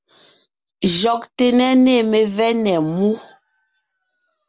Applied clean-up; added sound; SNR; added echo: none; none; none; none.